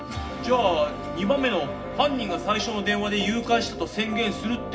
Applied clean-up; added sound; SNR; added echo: none; Wind instrument, woodwind instrument; 18 dB; reverberation time 0.4 s.